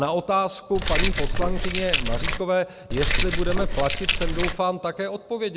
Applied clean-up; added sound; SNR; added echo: none; Keys jangling; -4 dB; none.